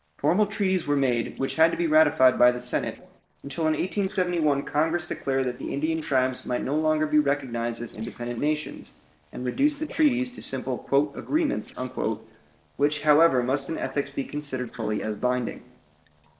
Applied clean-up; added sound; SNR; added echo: neural separator model SepFormer DNS4.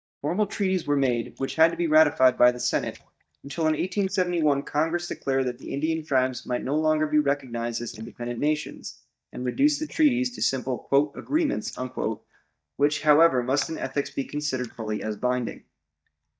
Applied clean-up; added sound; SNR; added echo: neural mask model DeepFilterNet 3.